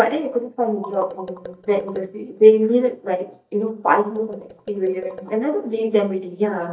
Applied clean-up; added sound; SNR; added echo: neural mask model DeepFilterNet 3.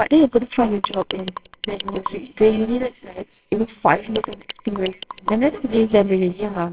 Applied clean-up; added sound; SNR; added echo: neural separator model SepFormer WHAMR!.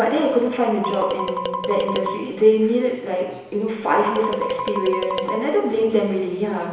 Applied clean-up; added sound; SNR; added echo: none; Marimba, xylophone; 6 dB; reverberation time 1.0 s.